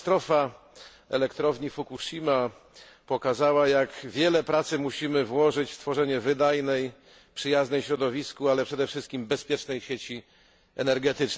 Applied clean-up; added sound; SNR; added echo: none; none; none; none.